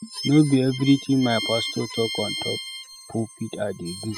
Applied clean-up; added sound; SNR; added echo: classical method spectral subtraction.